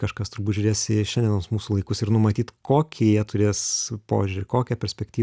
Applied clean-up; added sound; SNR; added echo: none; none; none; none.